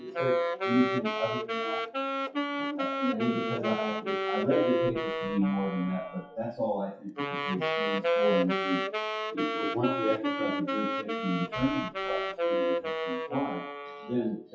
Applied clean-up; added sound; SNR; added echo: classical method WPE with log-MMSE.